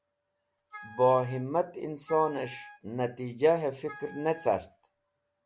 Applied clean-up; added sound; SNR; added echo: none; Wind instrument, woodwind instrument; 19 dB; none.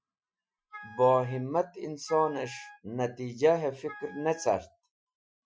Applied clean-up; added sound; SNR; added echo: classical method Wiener filter.